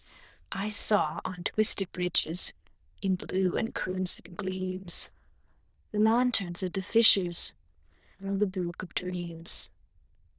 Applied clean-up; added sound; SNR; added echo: neural diffusion model UNIVERSE++.